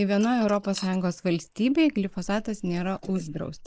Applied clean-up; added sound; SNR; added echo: neural mask model Resemble Enhance denoiser.